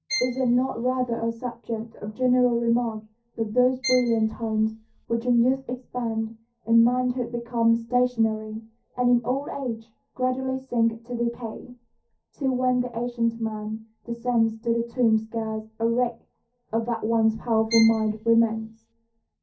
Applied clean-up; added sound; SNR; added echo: none; Bowed string instrument; 11 dB; reverberation time 0.3 s.